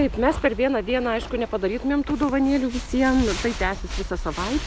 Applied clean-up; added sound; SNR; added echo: none; none; none; none.